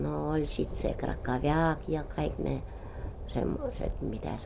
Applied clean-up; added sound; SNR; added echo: none; Train; 6 dB; none.